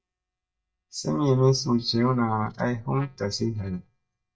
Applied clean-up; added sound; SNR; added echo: neural mask model DeepFilterNet 3.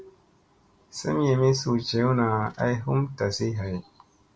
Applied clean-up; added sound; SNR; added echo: none; none; none; none.